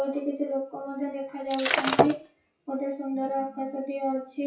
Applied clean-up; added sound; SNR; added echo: classical method WPE with log-MMSE.